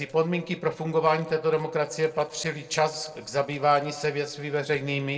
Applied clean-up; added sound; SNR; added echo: neural separator model SepFormer DNS4.